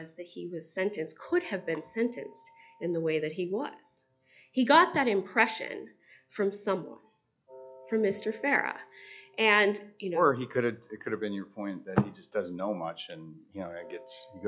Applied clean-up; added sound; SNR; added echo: classical method log-MMSE.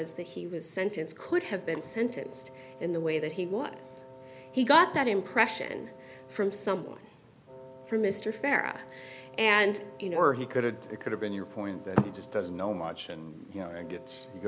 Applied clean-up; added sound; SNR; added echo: none; Wind instrument, woodwind instrument; 19 dB; none.